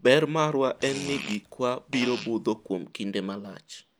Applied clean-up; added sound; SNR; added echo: none; Fart; 13 dB; none.